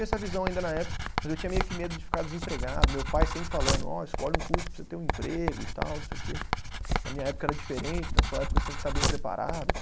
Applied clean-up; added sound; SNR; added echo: none; Writing; -4 dB; none.